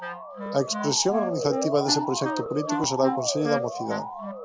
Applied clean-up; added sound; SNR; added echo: none; Motor vehicle (road) / Siren + Wind instrument, woodwind instrument; 3 dB; none.